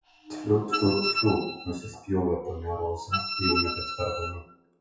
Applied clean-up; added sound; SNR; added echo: classical method WPE with log-MMSE.